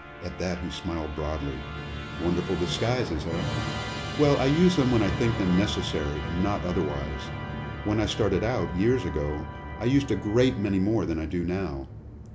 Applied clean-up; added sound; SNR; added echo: none; Musical instrument; 7 dB; none.